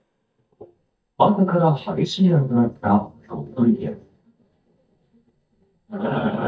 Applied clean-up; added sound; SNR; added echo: neural mask model DeepFilterNet 3.